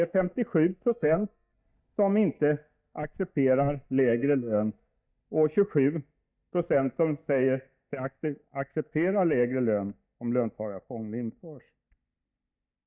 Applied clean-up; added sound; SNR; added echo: neural mask model DeepFilterNet 3.